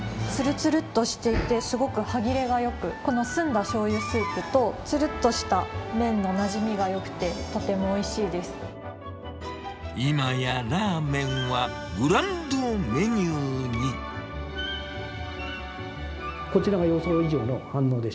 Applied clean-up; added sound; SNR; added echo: none; none; none; none.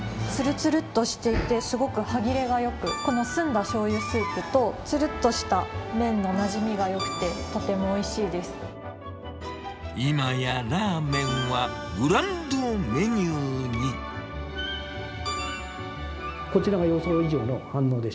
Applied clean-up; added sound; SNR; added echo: none; Keyboard (musical) + Acoustic guitar; 16 dB; none.